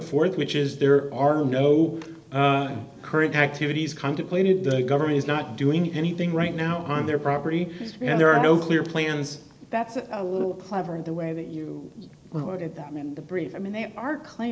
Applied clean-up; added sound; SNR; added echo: none; none; none; none.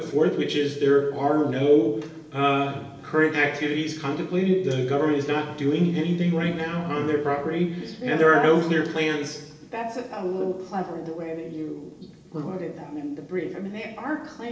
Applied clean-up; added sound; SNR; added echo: none; none; none; reverberation time 1.1 s.